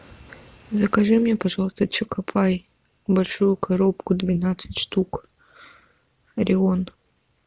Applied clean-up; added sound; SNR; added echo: none; none; none; none.